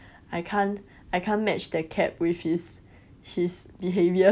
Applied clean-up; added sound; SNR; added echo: none; none; none; none.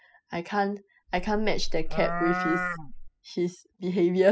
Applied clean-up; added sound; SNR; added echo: classical method spectral subtraction.